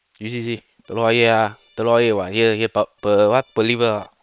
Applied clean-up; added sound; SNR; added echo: neural separator model SepFormer WHAM!.